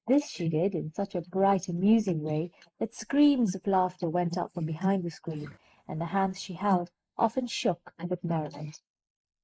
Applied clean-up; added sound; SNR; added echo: neural mask model Resemble Enhance denoiser.